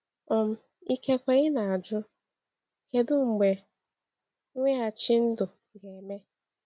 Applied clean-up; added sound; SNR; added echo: none; none; none; none.